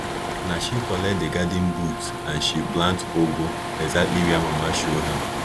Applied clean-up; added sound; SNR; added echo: none; Brass instrument + Waves, surf; 3 dB; none.